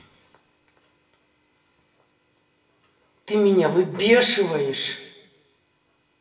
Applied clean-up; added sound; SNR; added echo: none; none; none; reverberation time 1.0 s.